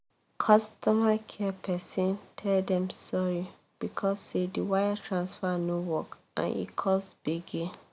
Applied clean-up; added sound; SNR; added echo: none; none; none; none.